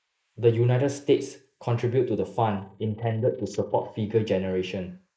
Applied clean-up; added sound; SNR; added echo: neural mask model Resemble Enhance denoiser.